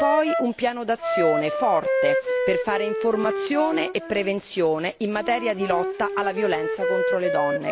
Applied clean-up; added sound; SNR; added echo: none; Wind instrument, woodwind instrument; 2 dB; none.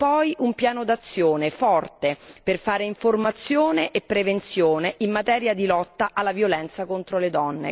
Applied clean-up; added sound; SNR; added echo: none; none; none; none.